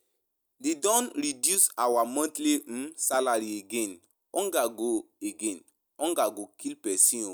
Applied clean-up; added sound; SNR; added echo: none; none; none; none.